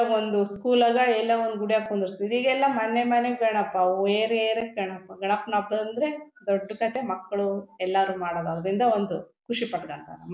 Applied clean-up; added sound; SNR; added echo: none; none; none; none.